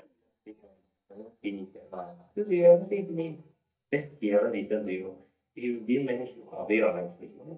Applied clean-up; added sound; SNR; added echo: neural mask model DeepFilterNet 3.